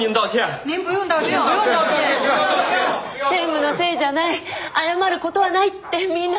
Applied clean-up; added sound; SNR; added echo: none; Bark; 17 dB; none.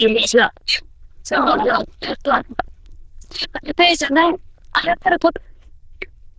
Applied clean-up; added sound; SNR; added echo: neural diffusion model UNIVERSE++.